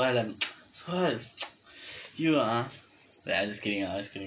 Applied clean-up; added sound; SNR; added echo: none; none; none; none.